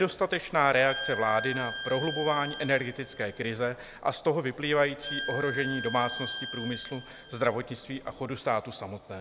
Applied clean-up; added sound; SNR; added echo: none; Bowed string instrument; 9 dB; none.